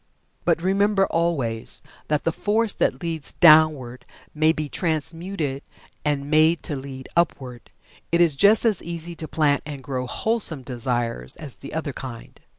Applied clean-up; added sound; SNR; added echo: none; none; none; none.